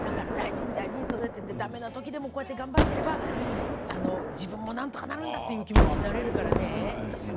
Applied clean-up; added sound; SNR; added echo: none; Gunshot, gunfire; -4 dB; none.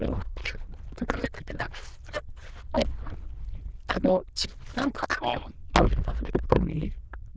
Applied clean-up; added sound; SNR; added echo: neural diffusion model UNIVERSE++.